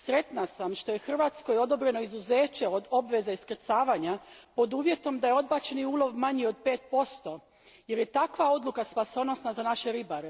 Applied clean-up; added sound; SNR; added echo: none; none; none; none.